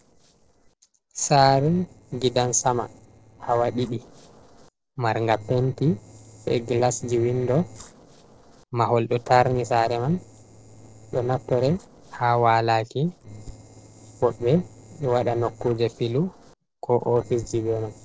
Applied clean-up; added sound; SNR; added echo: neural separator model SepFormer DNS4.